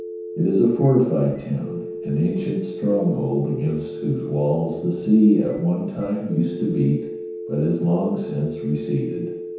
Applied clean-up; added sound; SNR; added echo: none; Telephone; 11 dB; reverberation time 0.9 s.